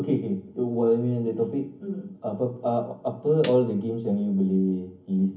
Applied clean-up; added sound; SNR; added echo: none; Snare drum; 19 dB; reverberation time 0.3 s.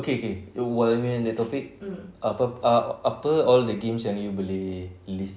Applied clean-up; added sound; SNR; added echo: none; none; none; none.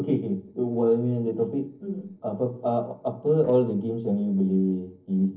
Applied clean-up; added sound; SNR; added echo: neural separator model SepFormer DNS4.